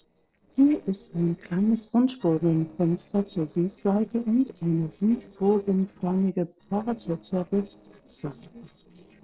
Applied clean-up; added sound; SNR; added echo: neural separator model SepFormer DNS4.